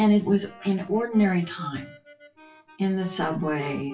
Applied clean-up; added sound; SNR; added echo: classical method WPE with log-MMSE.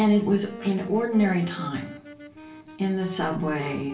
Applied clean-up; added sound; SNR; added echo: none; Wind instrument, woodwind instrument; 16 dB; reverberation time 0.3 s.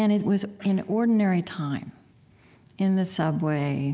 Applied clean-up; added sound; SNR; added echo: none; none; none; none.